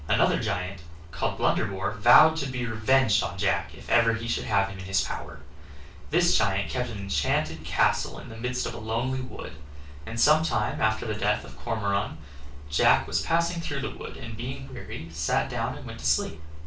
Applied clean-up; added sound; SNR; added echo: none; Truck; 16 dB; reverberation time 0.3 s.